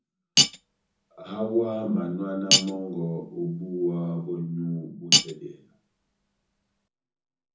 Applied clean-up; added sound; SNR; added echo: none; Cutlery, silverware; -3 dB; reverberation time 0.5 s.